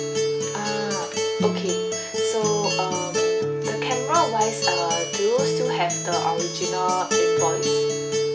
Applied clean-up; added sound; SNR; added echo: none; Acoustic guitar; -2 dB; none.